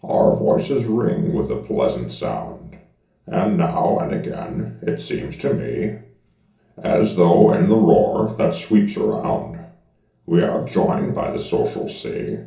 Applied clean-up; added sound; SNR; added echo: none; none; none; reverberation time 0.6 s.